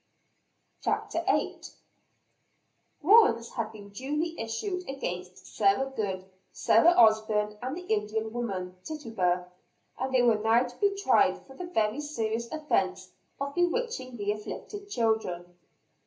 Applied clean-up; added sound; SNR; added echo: none; none; none; reverberation time 0.3 s.